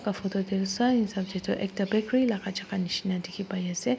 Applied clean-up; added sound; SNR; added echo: none; none; none; none.